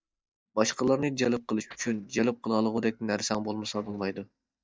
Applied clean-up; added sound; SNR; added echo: neural mask model DeepFilterNet 3.